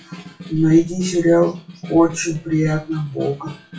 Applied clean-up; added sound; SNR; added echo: classical method WPE with log-MMSE.